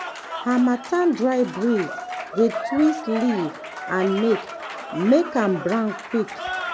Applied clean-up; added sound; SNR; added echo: none; Applause / Cheering; 9 dB; none.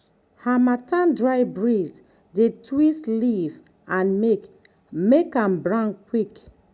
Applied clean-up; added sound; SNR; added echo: none; none; none; none.